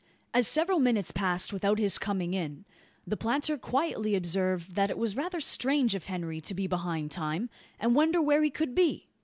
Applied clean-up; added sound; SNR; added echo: none; none; none; none.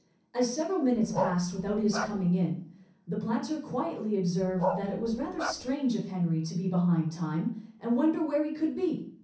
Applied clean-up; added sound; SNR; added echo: none; Bark; 5 dB; reverberation time 0.6 s.